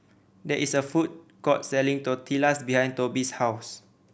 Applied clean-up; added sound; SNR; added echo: none; none; none; none.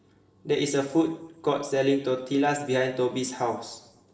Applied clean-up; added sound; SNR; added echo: none; none; none; reverberation time 0.7 s.